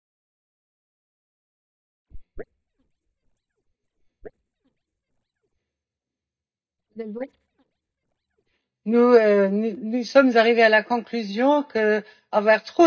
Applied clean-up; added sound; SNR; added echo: neural mask model DeepFilterNet 3.